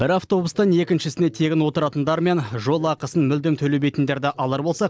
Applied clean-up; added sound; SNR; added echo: none; none; none; none.